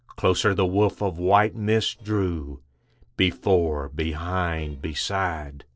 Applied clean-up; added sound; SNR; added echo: neural separator model SepFormer DNS4.